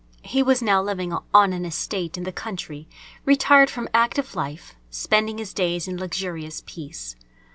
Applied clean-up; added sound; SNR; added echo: none; none; none; none.